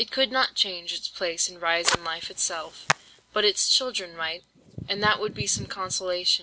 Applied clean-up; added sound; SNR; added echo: none; Hands + Fire; 8 dB; none.